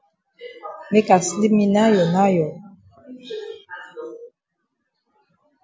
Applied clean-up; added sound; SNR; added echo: none; none; none; none.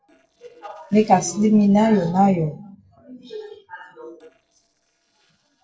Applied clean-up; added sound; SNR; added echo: neural separator model SepFormer DNS4.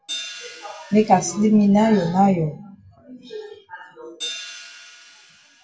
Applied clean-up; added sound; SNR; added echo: none; Hi-hat; 17 dB; reverberation time 0.2 s.